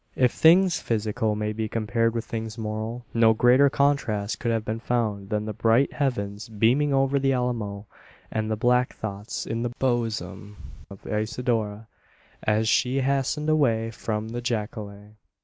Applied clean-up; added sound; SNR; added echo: none; none; none; none.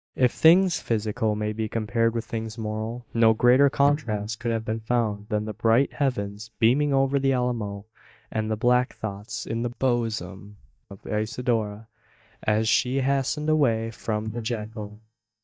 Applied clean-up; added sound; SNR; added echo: neural mask model DeepFilterNet 3.